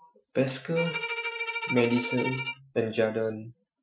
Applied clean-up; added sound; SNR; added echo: classical method Wiener filter.